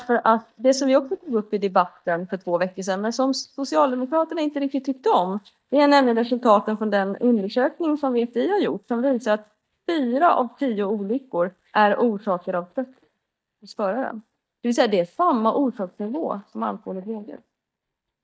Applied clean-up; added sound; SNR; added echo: neural mask model DeepFilterNet 3.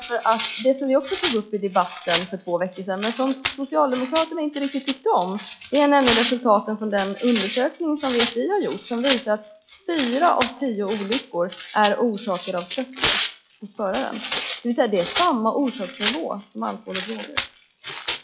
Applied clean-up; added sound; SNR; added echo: classical method log-MMSE.